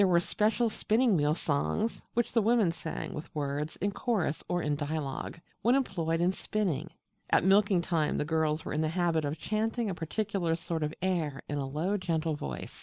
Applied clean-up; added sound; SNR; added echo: none; none; none; none.